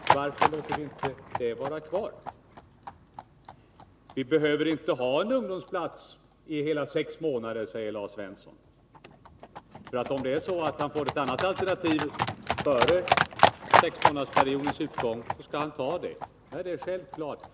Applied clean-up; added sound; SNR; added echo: none; Livestock, farm animals, working animals; 1 dB; none.